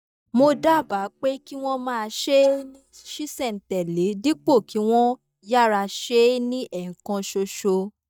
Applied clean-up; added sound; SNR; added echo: neural mask model DeepFilterNet 3.